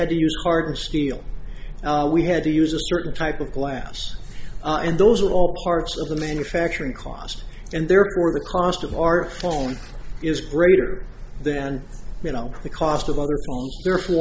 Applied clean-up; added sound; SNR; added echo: none; none; none; none.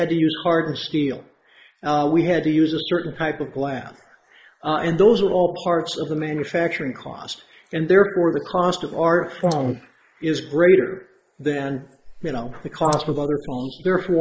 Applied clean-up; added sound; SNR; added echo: neural mask model Resemble Enhance denoiser.